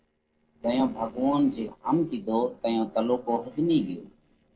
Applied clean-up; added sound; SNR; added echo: neural separator model SepFormer DNS4.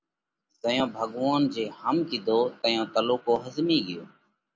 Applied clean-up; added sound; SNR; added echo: none; none; none; none.